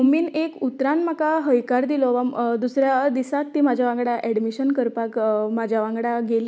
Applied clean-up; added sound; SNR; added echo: none; none; none; none.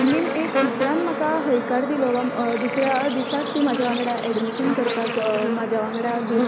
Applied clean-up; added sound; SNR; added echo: none; Bird / Insect; 2 dB; none.